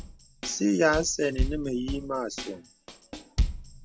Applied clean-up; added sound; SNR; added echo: none; Drum kit; 3 dB; none.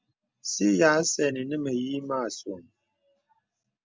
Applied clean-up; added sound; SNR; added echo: none; none; none; none.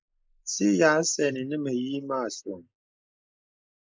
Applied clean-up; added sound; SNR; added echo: neural mask model Resemble Enhance denoiser.